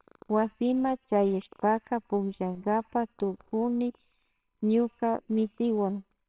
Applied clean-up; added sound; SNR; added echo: neural separator model SepFormer WHAMR!.